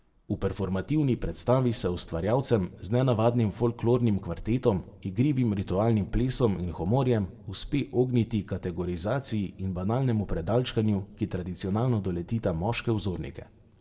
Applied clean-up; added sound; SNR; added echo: none; none; none; reverberation time 1.1 s.